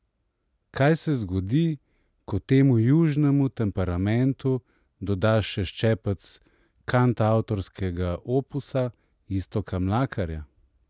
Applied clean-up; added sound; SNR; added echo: none; none; none; none.